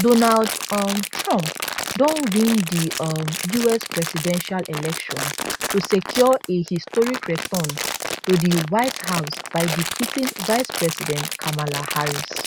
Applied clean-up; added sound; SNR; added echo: none; Crumpling, crinkling; 7 dB; none.